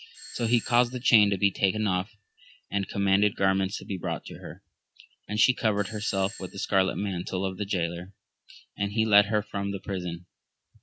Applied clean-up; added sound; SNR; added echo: none; Doorbell; 19 dB; none.